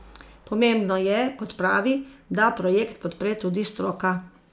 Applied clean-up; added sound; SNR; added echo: none; none; none; none.